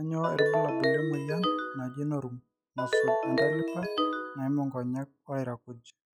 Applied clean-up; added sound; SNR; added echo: classical method log-MMSE.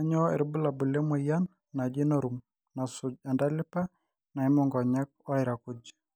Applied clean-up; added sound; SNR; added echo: none; none; none; none.